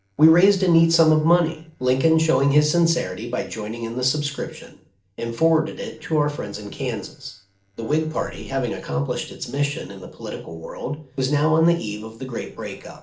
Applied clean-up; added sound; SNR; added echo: neural separator model SepFormer DNS4.